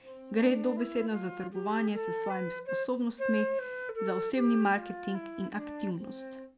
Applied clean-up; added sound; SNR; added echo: none; Wind instrument, woodwind instrument; 5 dB; none.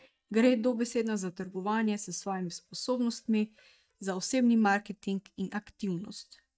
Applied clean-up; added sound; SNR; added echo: neural mask model DeepFilterNet 3.